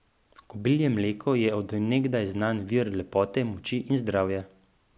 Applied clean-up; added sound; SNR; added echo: none; none; none; none.